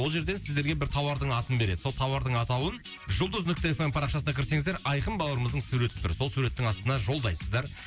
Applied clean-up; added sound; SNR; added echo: none; none; none; none.